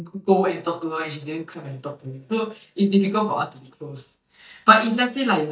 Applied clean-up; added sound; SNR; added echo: neural mask model DeepFilterNet 3.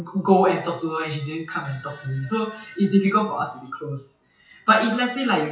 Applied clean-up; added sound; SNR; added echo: classical method WPE with log-MMSE.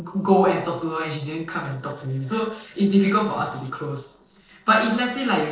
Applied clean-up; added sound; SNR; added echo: neural separator model SepFormer DNS4.